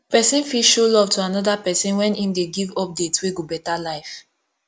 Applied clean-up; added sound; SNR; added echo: none; none; none; none.